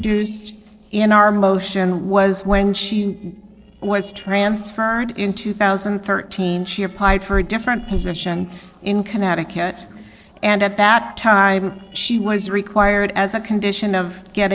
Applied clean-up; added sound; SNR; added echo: neural separator model SepFormer DNS4.